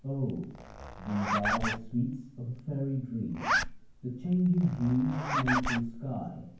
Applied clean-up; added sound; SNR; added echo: none; Zipper (clothing); 4 dB; reverberation time 0.9 s.